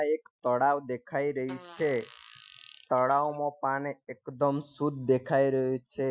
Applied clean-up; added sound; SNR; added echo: classical method Wiener filter.